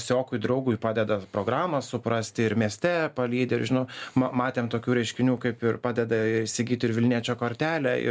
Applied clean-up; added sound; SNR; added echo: none; none; none; none.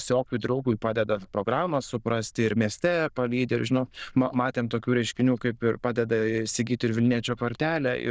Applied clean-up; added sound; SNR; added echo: neural diffusion model UNIVERSE++.